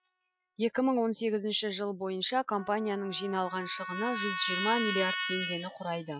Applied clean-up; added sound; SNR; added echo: classical method Wiener filter.